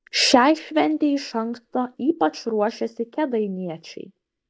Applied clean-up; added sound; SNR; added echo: neural mask model DeepFilterNet 3.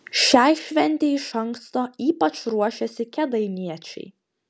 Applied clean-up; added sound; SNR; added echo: none; none; none; none.